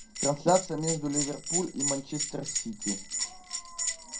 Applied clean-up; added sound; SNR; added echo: none; Bell; 1 dB; reverberation time 0.2 s.